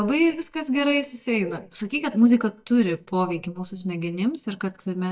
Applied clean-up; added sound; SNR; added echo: neural mask model DeepFilterNet 3.